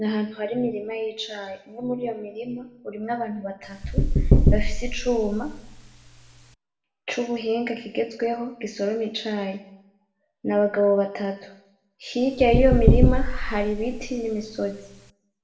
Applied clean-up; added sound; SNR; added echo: none; Knock / Wood; -5 dB; reverberation time 0.8 s.